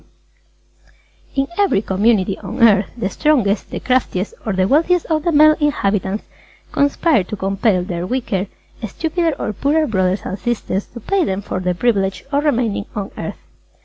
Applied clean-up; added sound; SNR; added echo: none; none; none; none.